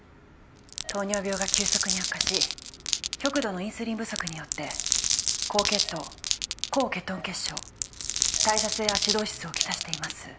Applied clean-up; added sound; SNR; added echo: none; Glass; -2 dB; none.